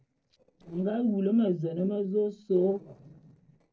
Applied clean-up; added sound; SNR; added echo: neural separator model SepFormer DNS4.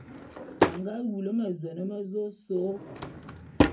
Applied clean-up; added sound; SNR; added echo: none; Drawer open or close / Wood; -2 dB; reverberation time 0.3 s.